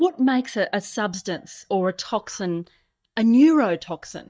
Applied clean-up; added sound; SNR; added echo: neural mask model DeepFilterNet 3.